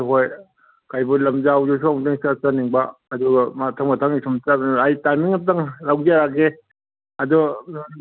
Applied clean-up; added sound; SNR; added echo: none; none; none; none.